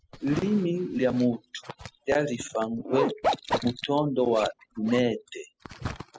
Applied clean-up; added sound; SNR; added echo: classical method spectral subtraction.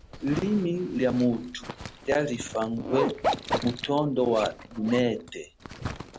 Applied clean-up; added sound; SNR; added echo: none; Zipper (clothing); 7 dB; none.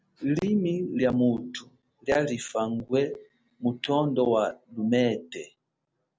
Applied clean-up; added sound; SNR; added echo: none; none; none; none.